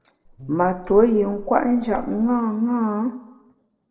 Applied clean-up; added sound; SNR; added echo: neural separator model SepFormer DNS4.